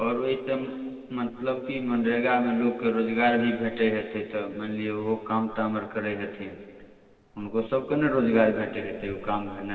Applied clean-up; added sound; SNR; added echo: neural separator model SepFormer DNS4.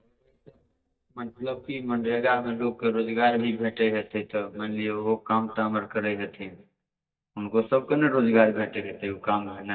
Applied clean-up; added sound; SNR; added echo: neural mask model DeepFilterNet 3.